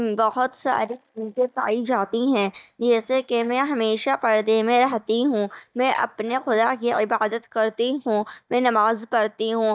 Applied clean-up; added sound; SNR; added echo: neural mask model DeepFilterNet 3.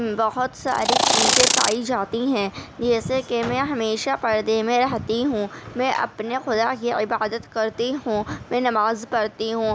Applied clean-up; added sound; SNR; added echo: none; Insect; -4 dB; none.